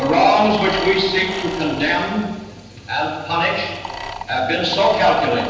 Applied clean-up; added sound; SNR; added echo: none; Mechanisms; 13 dB; reverberation time 1.1 s.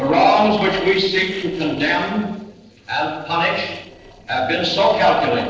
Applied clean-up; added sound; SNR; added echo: neural separator model SepFormer DNS4.